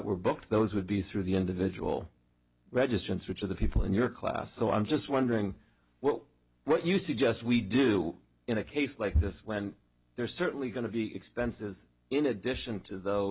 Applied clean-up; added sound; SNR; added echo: none; none; none; none.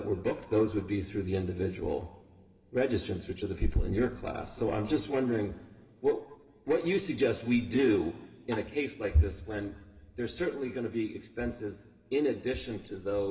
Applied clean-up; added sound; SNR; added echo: none; Tap; 14 dB; reverberation time 1.7 s.